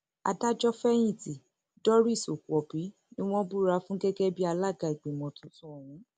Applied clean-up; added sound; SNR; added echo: none; none; none; none.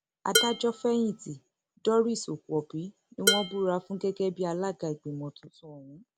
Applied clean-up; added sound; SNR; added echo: none; Dishes, pots, and pans; 0 dB; none.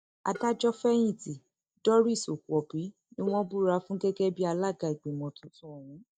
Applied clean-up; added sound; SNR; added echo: neural mask model DeepFilterNet 3.